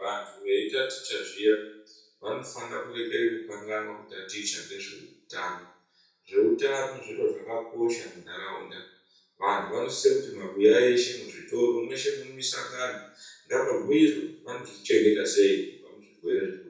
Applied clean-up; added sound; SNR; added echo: none; none; none; reverberation time 0.6 s.